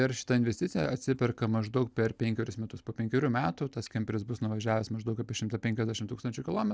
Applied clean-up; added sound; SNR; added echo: none; none; none; none.